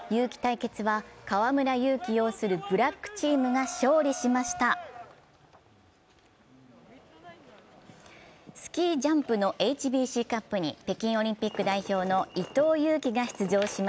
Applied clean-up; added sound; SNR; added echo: none; none; none; none.